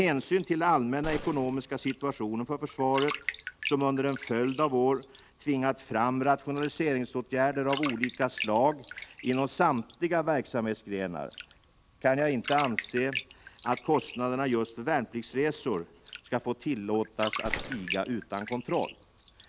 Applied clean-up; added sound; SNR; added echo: none; Gunshot, gunfire + Bathtub (filling or washing); 12 dB; none.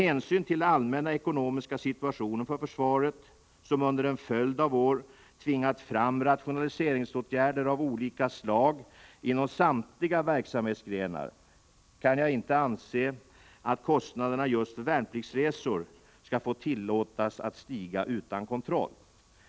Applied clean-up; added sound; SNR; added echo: none; none; none; none.